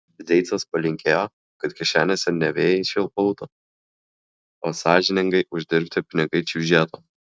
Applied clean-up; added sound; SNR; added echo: none; none; none; none.